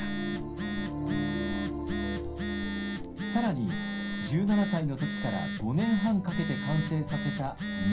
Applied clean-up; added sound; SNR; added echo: none; Telephone; 4 dB; reverberation time 0.3 s.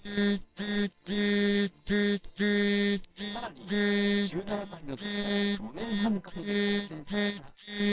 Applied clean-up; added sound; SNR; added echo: neural separator model SepFormer WHAMR!.